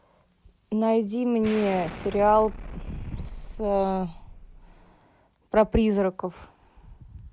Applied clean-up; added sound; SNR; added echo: none; Explosion; 12 dB; none.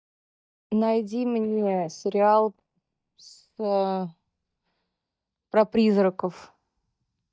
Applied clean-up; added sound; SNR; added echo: neural mask model DeepFilterNet 3.